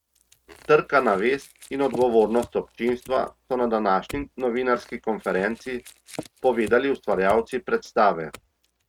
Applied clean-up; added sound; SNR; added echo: neural mask model RNNoise.